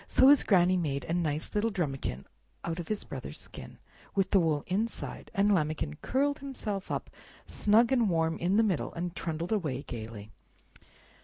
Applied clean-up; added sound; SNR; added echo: none; none; none; none.